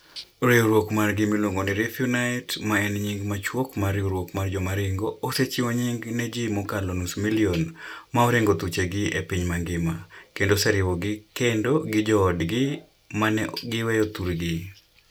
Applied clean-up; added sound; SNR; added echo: none; none; none; none.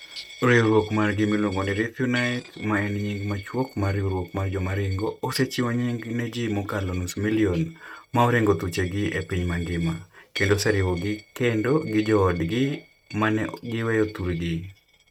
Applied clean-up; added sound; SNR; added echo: neural mask model RNNoise.